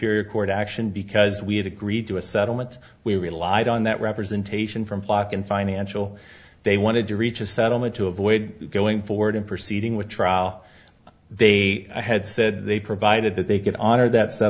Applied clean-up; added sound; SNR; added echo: none; none; none; none.